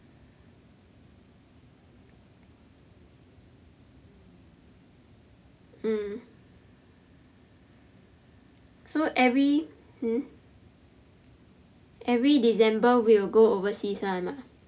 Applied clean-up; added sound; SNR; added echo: none; none; none; none.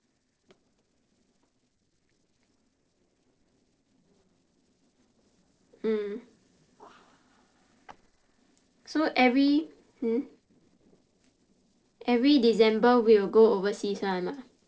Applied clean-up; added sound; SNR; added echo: neural separator model SepFormer DNS4.